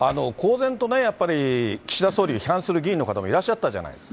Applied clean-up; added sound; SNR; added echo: none; none; none; none.